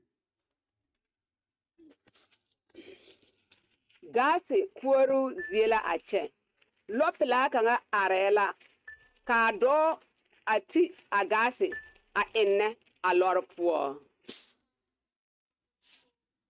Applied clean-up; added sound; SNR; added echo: neural mask model RNNoise.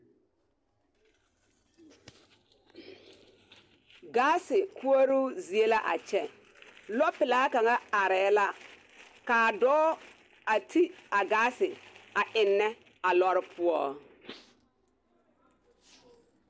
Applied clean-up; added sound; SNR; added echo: none; none; none; none.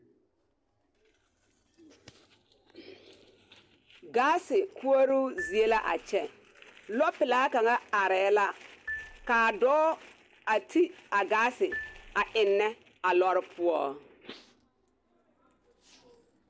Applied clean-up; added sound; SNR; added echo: none; Marimba, xylophone; 16 dB; none.